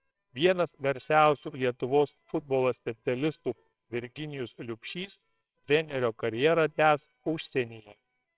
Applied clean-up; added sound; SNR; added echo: neural separator model SepFormer WHAMR!.